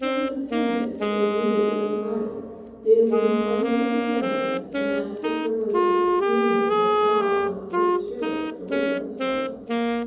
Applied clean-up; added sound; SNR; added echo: none; Wind instrument, woodwind instrument; -2 dB; reverberation time 2.2 s.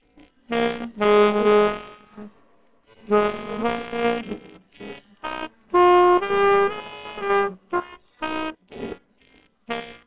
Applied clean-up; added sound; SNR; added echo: neural separator model SepFormer WHAMR!.